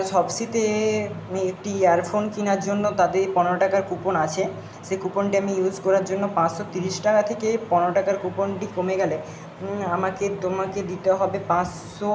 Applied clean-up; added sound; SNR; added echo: none; none; none; none.